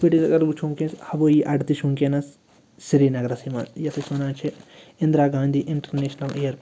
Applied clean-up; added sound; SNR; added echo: none; none; none; none.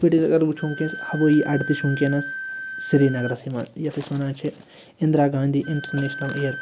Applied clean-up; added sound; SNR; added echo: none; Wind instrument, woodwind instrument; 13 dB; none.